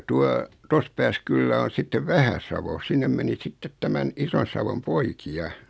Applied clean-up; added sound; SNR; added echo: none; none; none; none.